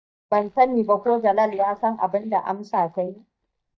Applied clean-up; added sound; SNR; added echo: neural mask model DeepFilterNet 3.